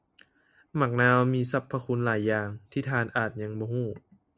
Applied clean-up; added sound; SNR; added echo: none; none; none; none.